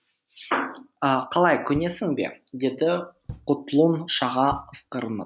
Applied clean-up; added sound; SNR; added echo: none; Knock; 19 dB; none.